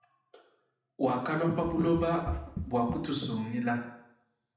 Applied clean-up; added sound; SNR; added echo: none; Run; 8 dB; reverberation time 0.7 s.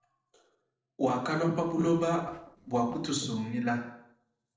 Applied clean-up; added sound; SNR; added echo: neural separator model SepFormer DNS4.